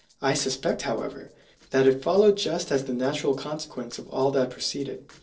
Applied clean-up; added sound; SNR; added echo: neural separator model SepFormer DNS4.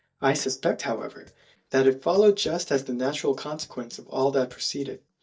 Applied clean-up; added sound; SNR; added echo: neural mask model DeepFilterNet 3.